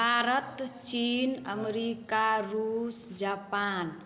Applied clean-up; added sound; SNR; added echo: none; none; none; none.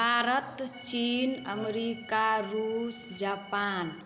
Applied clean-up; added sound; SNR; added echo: none; Organ; 19 dB; none.